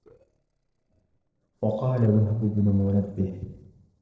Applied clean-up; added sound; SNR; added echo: neural separator model SepFormer DNS4.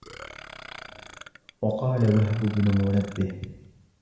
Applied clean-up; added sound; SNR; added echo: none; Burping, eructation; 17 dB; reverberation time 1.0 s.